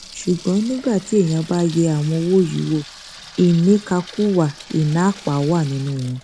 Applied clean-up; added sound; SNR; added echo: none; Sink (filling or washing) / Water tap, faucet; 20 dB; none.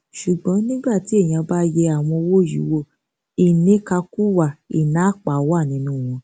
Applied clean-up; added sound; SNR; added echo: none; none; none; none.